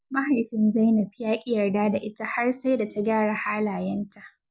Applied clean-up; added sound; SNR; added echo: none; none; none; none.